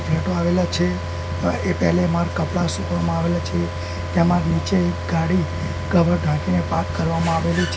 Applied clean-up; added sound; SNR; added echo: none; Car; 6 dB; reverberation time 1.9 s.